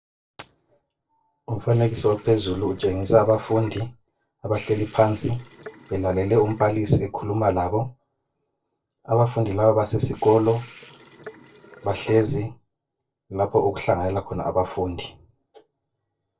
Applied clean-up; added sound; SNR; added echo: neural separator model SepFormer DNS4.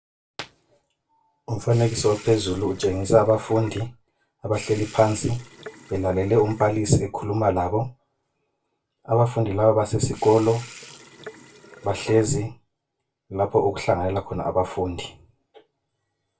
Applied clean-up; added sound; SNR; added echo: none; Sink (filling or washing) / Water tap, faucet; 19 dB; reverberation time 0.2 s.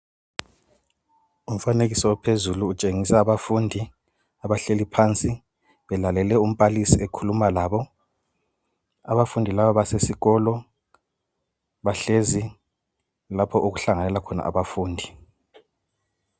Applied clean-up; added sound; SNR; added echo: none; none; none; none.